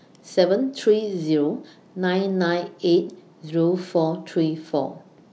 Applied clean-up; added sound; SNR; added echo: none; none; none; none.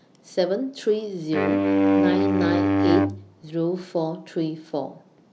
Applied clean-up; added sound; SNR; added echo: none; Wind instrument, woodwind instrument; -5 dB; none.